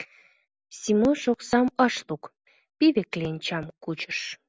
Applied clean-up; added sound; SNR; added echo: none; none; none; none.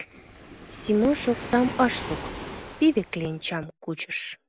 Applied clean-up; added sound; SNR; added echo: none; Waves, surf; 12 dB; none.